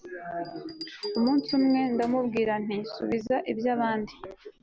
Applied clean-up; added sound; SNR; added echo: none; Bell; 20 dB; none.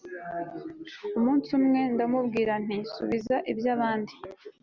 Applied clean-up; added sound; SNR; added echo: none; none; none; none.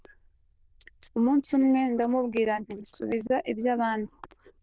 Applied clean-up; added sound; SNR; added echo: neural diffusion model UNIVERSE++.